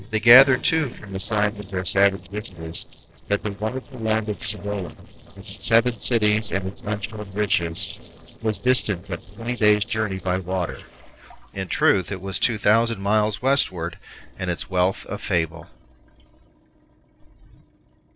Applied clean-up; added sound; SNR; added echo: neural separator model SepFormer DNS4.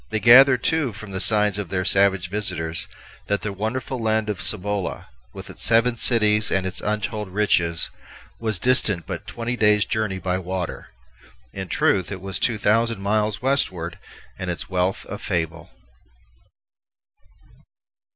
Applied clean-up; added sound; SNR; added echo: none; none; none; none.